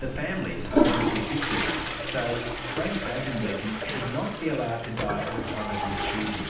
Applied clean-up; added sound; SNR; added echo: none; Toilet flush / Water; -3 dB; reverberation time 0.9 s.